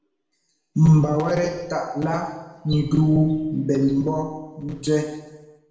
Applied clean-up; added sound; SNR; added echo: none; none; none; reverberation time 1.0 s.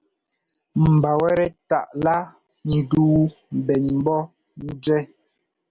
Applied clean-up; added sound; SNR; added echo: none; none; none; none.